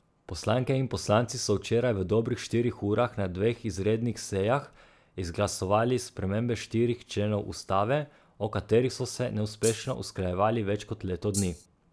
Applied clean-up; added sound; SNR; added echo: none; Rattle (instrument); 7 dB; none.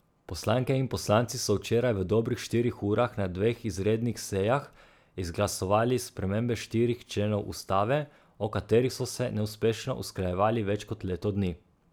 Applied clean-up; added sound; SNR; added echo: none; none; none; none.